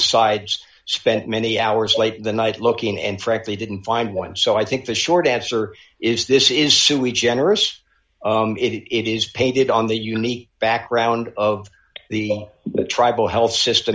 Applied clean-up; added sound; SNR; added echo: none; none; none; none.